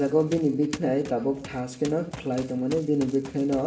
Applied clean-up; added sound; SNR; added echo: none; Run; 18 dB; reverberation time 0.9 s.